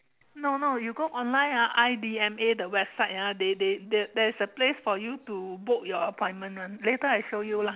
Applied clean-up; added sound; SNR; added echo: none; none; none; none.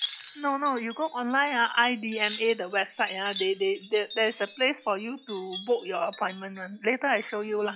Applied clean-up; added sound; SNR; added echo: classical method log-MMSE.